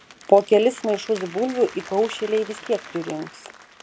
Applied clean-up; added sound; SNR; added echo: none; Applause; 18 dB; none.